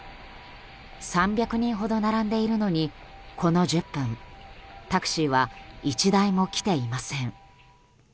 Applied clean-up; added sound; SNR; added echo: none; none; none; none.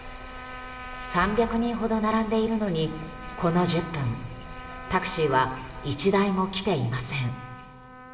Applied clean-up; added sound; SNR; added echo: none; Trumpet; 16 dB; reverberation time 2.7 s.